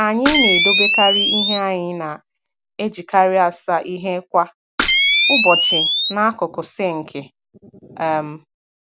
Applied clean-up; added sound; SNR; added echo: none; Camera; -1 dB; none.